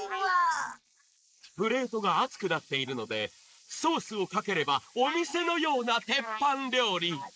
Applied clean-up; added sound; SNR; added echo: neural mask model Resemble Enhance denoiser.